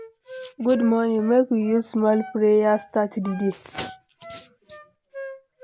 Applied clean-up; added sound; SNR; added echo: none; Wind instrument, woodwind instrument; 18 dB; none.